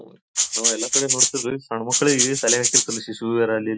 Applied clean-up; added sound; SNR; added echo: classical method Wiener filter.